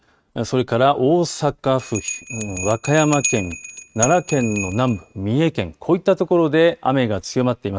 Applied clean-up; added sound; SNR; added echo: neural mask model RNNoise.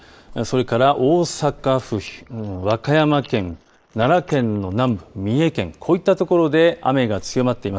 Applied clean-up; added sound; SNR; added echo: neural mask model Resemble Enhance denoiser.